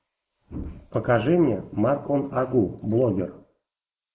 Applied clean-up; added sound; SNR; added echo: neural mask model Resemble Enhance denoiser.